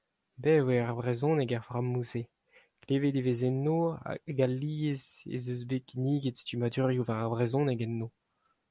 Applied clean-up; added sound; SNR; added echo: none; none; none; none.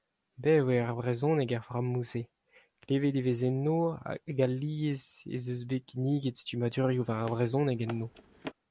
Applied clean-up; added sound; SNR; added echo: none; Run; 17 dB; none.